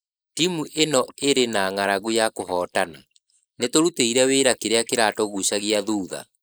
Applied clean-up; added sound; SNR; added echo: neural mask model Resemble Enhance denoiser.